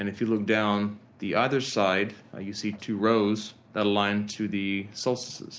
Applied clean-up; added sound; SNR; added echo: none; none; none; none.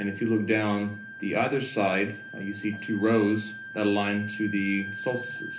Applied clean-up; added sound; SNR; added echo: none; Wind instrument, woodwind instrument; 12 dB; reverberation time 0.3 s.